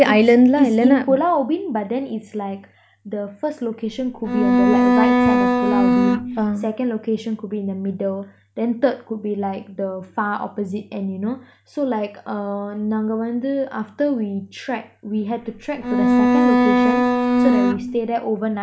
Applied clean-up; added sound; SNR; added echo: none; Bowed string instrument; -5 dB; none.